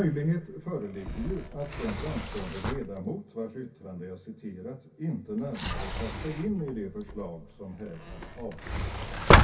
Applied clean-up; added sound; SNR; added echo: none; Sliding door; -4 dB; reverberation time 0.3 s.